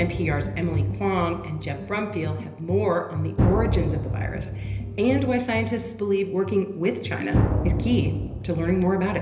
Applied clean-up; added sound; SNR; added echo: none; Drum; 3 dB; reverberation time 1.4 s.